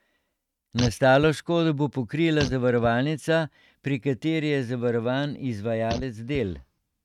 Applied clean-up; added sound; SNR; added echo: neural mask model RNNoise.